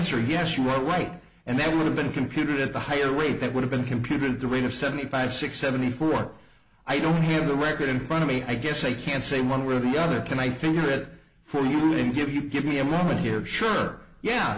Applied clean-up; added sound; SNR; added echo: none; none; none; none.